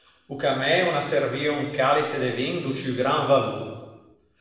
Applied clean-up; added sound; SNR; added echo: none; none; none; reverberation time 1.1 s.